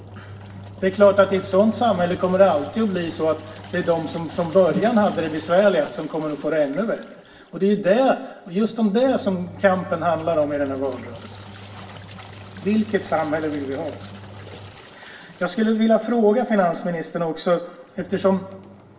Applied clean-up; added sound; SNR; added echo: none; Engine; 19 dB; reverberation time 0.2 s.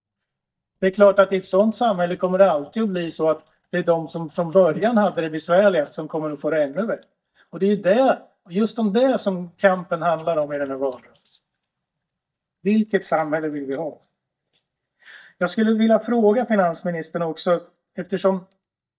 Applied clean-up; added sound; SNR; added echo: neural mask model DeepFilterNet 3.